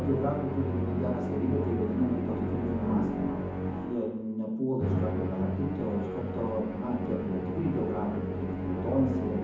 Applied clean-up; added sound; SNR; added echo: none; Musical instrument; 2 dB; reverberation time 1.2 s.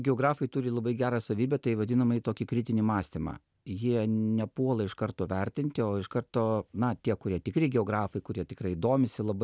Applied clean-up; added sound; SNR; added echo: none; none; none; none.